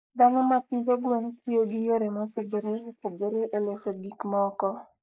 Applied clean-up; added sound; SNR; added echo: neural mask model Resemble Enhance denoiser.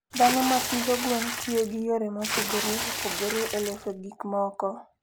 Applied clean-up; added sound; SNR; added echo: none; Water / Splash, splatter; 3 dB; none.